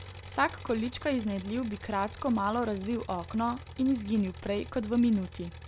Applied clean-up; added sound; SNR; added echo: none; Engine; 14 dB; none.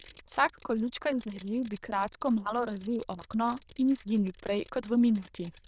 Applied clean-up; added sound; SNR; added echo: neural diffusion model UNIVERSE++.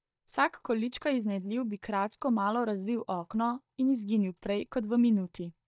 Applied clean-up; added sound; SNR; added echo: neural mask model DeepFilterNet 3.